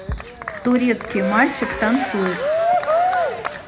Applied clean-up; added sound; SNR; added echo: none; Cheering; 0 dB; reverberation time 0.3 s.